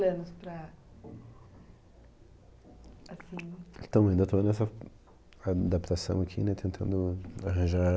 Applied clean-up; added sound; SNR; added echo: none; none; none; none.